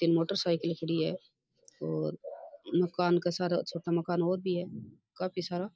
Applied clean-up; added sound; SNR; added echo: neural mask model Resemble Enhance denoiser.